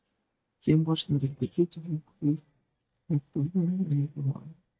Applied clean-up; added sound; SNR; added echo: neural mask model DeepFilterNet 3.